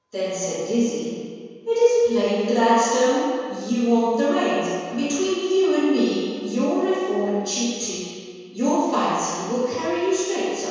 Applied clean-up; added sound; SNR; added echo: none; none; none; reverberation time 1.9 s.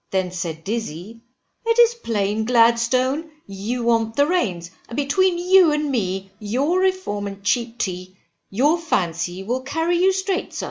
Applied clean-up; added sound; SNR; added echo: none; none; none; none.